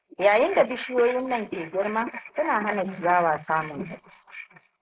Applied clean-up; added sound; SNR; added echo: neural mask model Resemble Enhance denoiser.